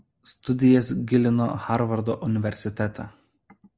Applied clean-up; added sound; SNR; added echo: none; none; none; none.